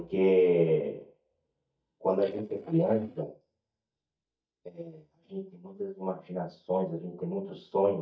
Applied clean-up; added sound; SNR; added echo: neural mask model DeepFilterNet 3.